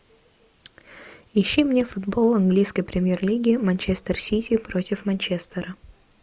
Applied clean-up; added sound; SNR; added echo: none; none; none; none.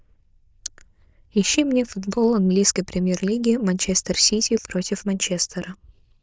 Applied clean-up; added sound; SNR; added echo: neural diffusion model UNIVERSE++.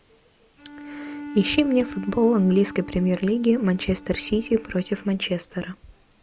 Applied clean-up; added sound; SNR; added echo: none; Bowed string instrument; 17 dB; none.